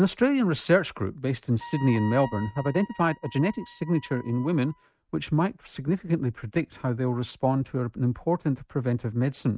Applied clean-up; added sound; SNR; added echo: neural mask model RNNoise.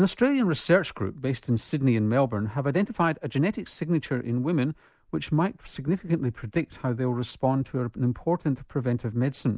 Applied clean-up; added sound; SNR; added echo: none; none; none; none.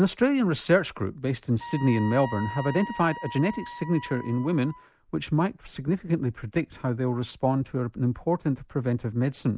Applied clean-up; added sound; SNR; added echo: none; Wind instrument, woodwind instrument; 13 dB; none.